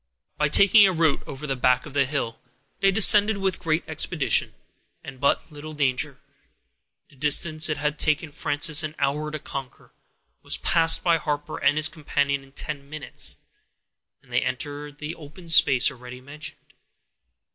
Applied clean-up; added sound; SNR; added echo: none; none; none; none.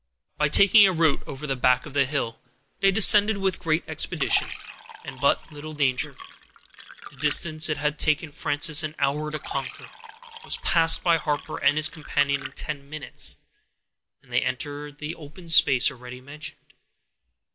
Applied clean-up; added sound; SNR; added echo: none; Fill (with liquid); 14 dB; none.